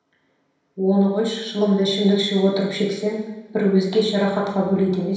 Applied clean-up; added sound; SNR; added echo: none; none; none; reverberation time 0.9 s.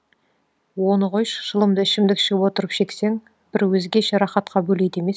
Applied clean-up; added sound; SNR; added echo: none; none; none; none.